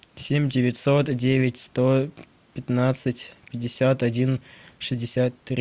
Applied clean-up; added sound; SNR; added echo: none; none; none; none.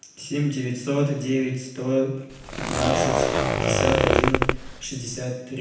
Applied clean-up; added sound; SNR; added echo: none; Zipper (clothing); -4 dB; reverberation time 0.9 s.